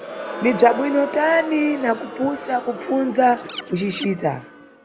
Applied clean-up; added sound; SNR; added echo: none; Scratching (performance technique) + Crowd; 11 dB; none.